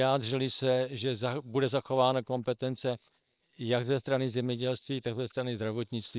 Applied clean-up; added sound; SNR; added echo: neural separator model SepFormer WHAM!.